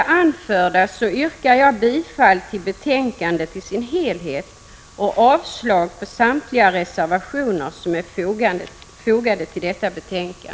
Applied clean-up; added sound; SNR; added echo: none; none; none; none.